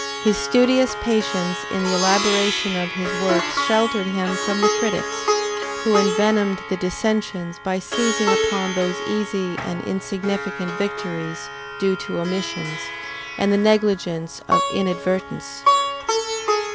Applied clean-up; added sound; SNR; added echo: none; Plucked string instrument; 2 dB; none.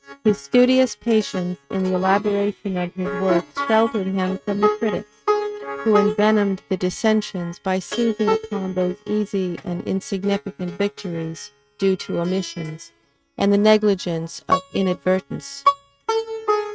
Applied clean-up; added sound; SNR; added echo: neural mask model RNNoise.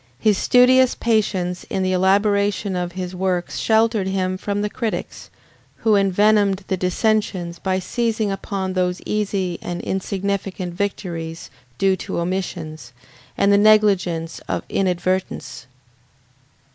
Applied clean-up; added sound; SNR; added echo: none; none; none; none.